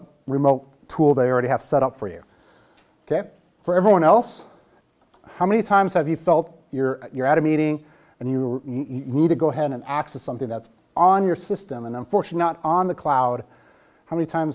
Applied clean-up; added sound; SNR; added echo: none; none; none; none.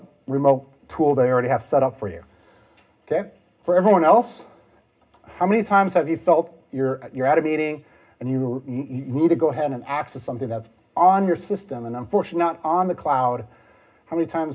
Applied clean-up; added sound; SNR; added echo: none; none; none; reverberation time 0.2 s.